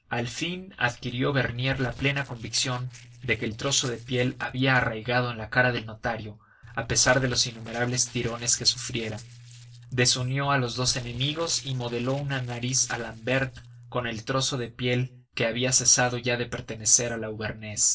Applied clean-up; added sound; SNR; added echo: neural separator model SepFormer DNS4.